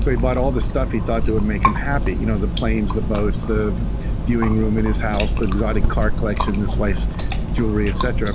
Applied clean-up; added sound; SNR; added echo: none; Chewing, mastication; -3 dB; none.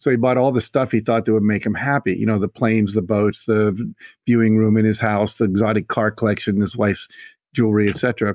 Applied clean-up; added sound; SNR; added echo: none; none; none; none.